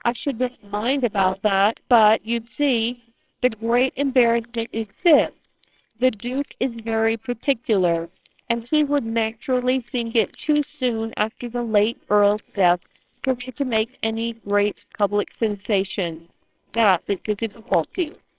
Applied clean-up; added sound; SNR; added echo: neural separator model SepFormer WHAMR!.